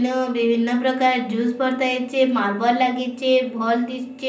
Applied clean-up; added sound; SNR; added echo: none; none; none; reverberation time 0.6 s.